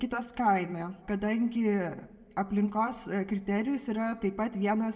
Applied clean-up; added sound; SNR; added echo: none; none; none; reverberation time 1.6 s.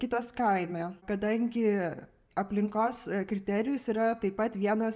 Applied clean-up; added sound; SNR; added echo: none; none; none; none.